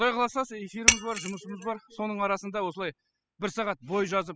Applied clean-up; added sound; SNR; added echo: classical method spectral subtraction.